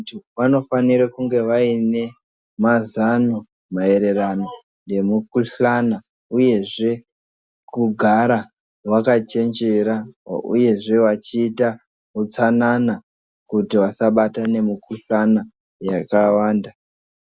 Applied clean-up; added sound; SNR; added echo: none; none; none; none.